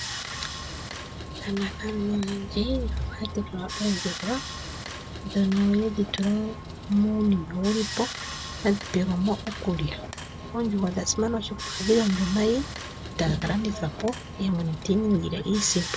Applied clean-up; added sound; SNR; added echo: none; Sawing; 9 dB; none.